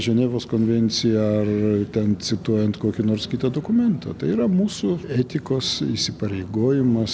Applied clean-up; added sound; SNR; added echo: none; none; none; none.